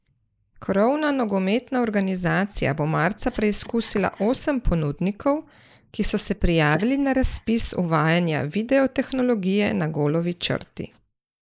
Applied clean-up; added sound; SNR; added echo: neural mask model Resemble Enhance denoiser.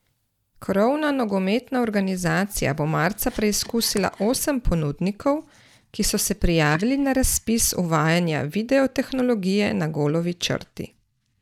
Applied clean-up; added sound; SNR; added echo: neural mask model DeepFilterNet 3.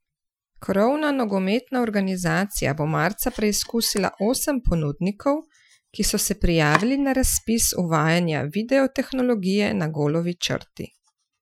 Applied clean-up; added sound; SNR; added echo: classical method Wiener filter.